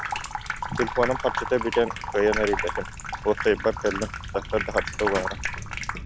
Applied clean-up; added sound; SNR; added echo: none; Sink (filling or washing) / Water tap, faucet; 4 dB; none.